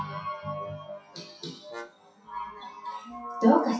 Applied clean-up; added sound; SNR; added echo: classical method WPE with log-MMSE.